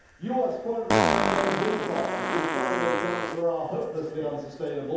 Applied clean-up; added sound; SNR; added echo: none; Fart; -1 dB; reverberation time 0.9 s.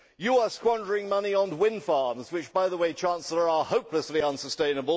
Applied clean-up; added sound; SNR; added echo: none; none; none; none.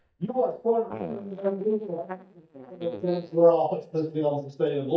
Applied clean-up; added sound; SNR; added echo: neural mask model DeepFilterNet 3.